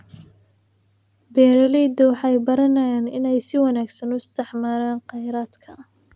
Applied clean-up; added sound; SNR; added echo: none; none; none; none.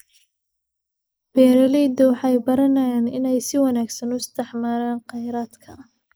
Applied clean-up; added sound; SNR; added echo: neural mask model Resemble Enhance denoiser.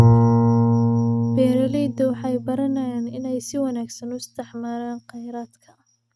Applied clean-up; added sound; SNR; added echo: neural mask model RNNoise.